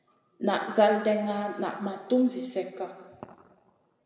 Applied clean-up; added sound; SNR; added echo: none; none; none; reverberation time 1.7 s.